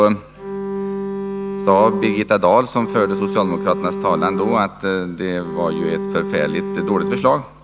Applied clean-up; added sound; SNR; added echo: none; Bowed string instrument; 5 dB; none.